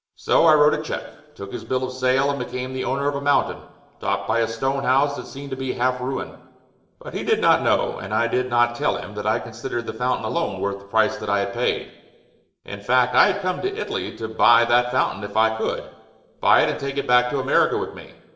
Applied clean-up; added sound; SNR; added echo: none; none; none; reverberation time 1.0 s.